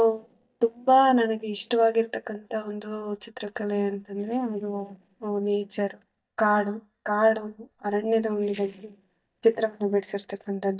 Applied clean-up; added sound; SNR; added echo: neural mask model DeepFilterNet 3.